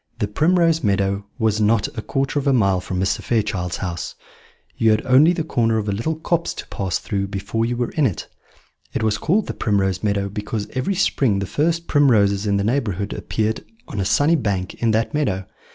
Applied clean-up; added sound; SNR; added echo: none; none; none; none.